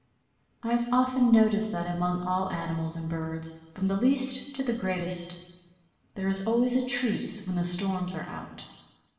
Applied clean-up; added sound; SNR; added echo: none; none; none; reverberation time 1.2 s.